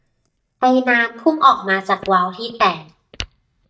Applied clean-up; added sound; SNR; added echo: neural mask model DeepFilterNet 3.